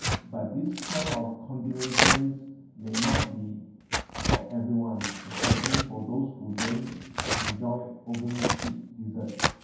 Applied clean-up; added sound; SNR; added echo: none; Tearing; -2 dB; reverberation time 0.9 s.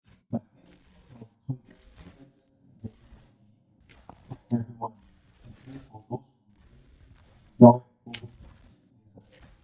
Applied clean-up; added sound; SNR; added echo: neural mask model DeepFilterNet 3.